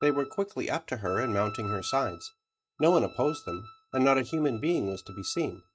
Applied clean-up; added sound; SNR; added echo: neural mask model RNNoise.